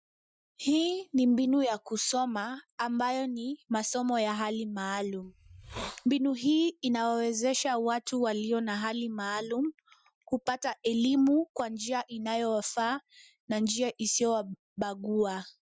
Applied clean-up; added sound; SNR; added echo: classical method Wiener filter.